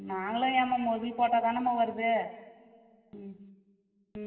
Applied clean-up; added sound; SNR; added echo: none; none; none; reverberation time 2.4 s.